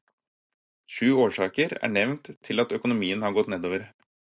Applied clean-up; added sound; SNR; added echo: none; none; none; none.